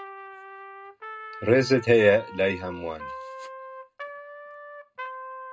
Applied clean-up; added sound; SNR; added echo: none; Trumpet; 14 dB; reverberation time 0.2 s.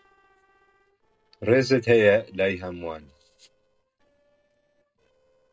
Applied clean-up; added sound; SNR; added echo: neural separator model SepFormer DNS4.